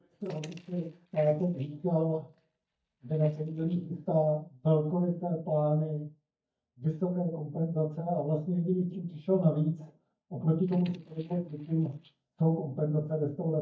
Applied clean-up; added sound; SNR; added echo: neural mask model DeepFilterNet 3.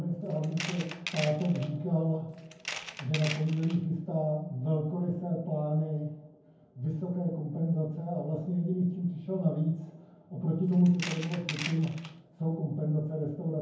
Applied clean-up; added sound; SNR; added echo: none; Tools; 11 dB; reverberation time 0.9 s.